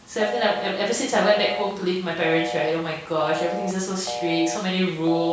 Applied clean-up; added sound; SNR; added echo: none; Telephone; 8 dB; reverberation time 0.6 s.